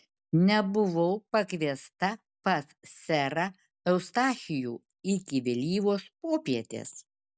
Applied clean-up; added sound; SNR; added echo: none; none; none; none.